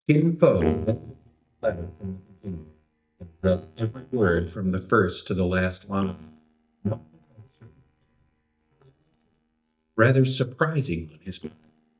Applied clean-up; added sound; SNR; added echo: neural mask model DeepFilterNet 3.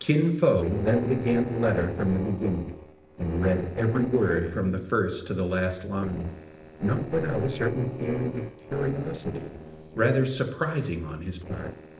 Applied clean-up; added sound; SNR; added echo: neural separator model SepFormer DNS4.